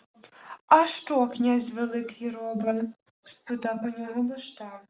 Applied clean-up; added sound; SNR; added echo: none; none; none; none.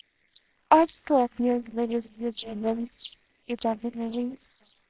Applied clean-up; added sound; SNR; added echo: neural separator model SepFormer WHAMR!.